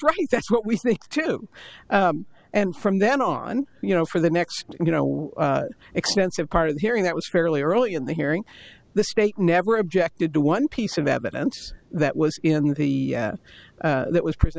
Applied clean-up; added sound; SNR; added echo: none; none; none; none.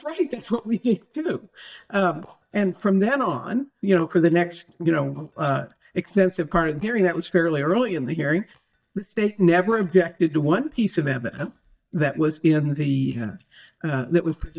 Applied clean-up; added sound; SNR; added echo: neural mask model DeepFilterNet 3.